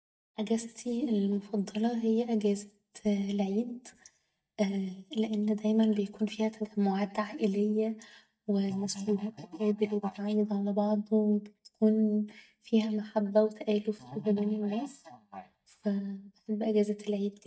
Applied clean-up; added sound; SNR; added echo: neural mask model DeepFilterNet 3.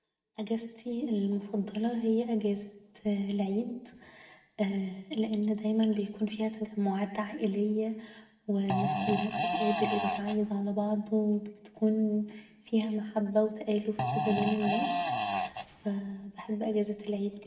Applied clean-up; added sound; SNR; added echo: none; Fart; 0 dB; reverberation time 0.8 s.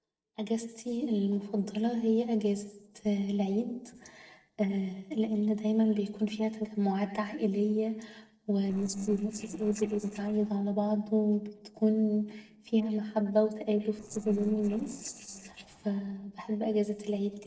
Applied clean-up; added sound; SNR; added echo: neural separator model SepFormer DNS4.